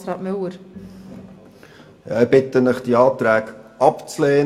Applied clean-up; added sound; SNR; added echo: none; none; none; reverberation time 0.3 s.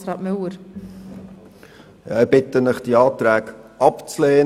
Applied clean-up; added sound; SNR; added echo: none; none; none; none.